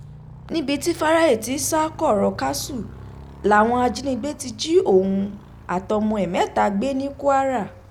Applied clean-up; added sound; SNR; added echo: none; Motorcycle; 18 dB; none.